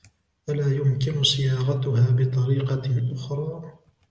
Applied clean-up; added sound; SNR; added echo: none; none; none; none.